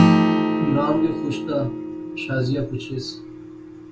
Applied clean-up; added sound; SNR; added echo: none; Acoustic guitar / Strum; -4 dB; reverberation time 0.2 s.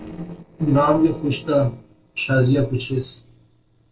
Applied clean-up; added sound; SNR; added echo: neural separator model SepFormer DNS4.